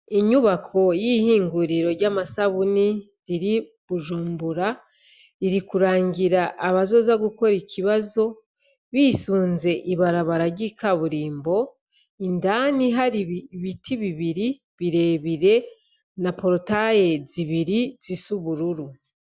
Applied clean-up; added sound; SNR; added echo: none; none; none; none.